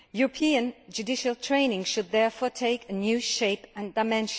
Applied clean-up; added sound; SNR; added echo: none; none; none; none.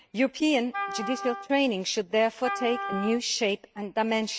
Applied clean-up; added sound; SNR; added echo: neural mask model RNNoise.